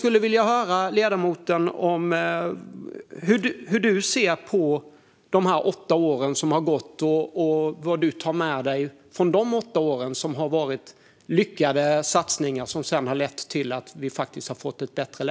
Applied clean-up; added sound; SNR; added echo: none; none; none; none.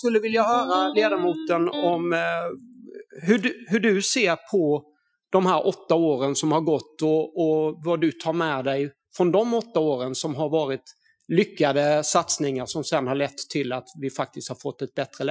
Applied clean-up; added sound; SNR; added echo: classical method Wiener filter.